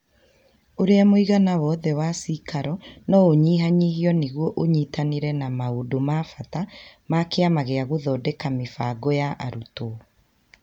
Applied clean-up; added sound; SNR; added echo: none; none; none; none.